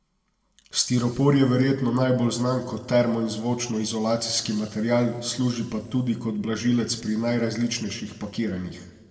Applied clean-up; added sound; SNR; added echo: none; none; none; reverberation time 1.4 s.